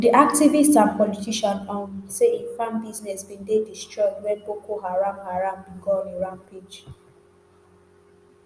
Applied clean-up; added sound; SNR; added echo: none; none; none; none.